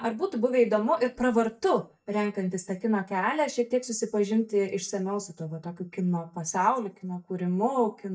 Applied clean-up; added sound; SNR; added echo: neural mask model DeepFilterNet 3.